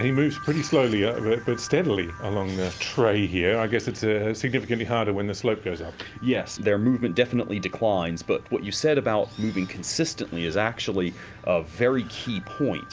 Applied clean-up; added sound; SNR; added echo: none; none; none; none.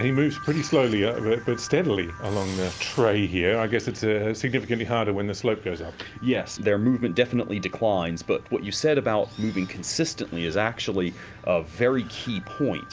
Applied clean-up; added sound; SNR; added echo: none; Engine / Drill; 19 dB; none.